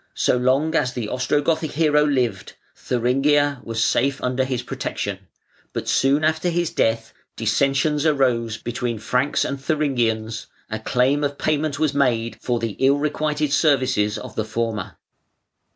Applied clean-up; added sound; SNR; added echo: none; none; none; none.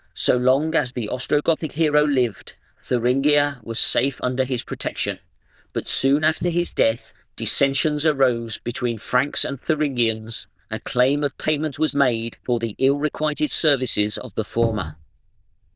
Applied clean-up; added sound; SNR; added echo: neural diffusion model UNIVERSE++.